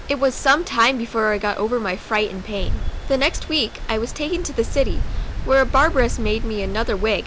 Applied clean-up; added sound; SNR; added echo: none; Stream; 5 dB; none.